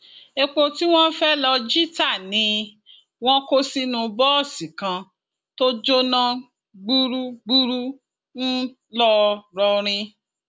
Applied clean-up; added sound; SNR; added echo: none; none; none; none.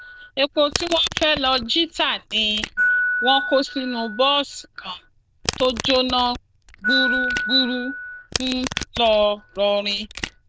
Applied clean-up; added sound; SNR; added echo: neural diffusion model UNIVERSE++.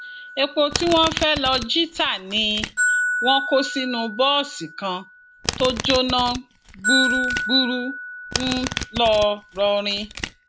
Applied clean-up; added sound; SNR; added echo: none; Domestic sounds, home sounds + Glockenspiel; 5 dB; none.